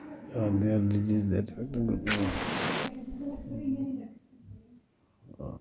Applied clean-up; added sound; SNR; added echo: none; Fire; 4 dB; none.